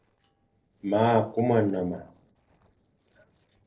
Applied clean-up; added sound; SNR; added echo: neural separator model SepFormer DNS4.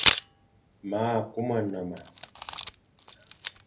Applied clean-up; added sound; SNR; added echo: none; Camera; -4 dB; reverberation time 0.3 s.